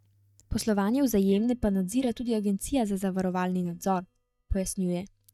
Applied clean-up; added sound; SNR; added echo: neural mask model DeepFilterNet 3.